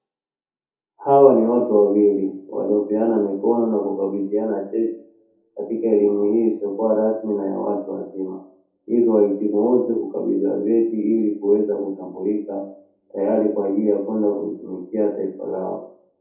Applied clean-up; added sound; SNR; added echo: none; none; none; reverberation time 0.5 s.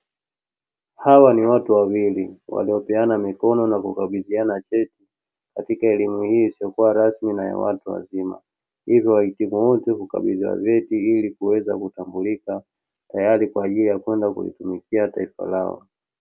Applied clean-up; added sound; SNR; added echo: none; none; none; none.